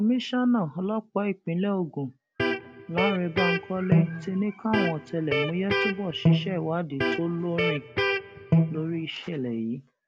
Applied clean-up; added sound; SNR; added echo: none; Electric guitar; -2 dB; none.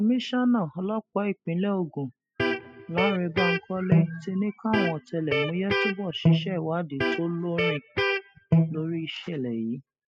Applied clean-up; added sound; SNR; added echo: classical method spectral subtraction.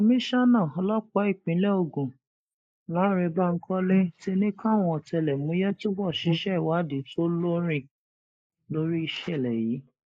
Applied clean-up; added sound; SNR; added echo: neural mask model Resemble Enhance denoiser.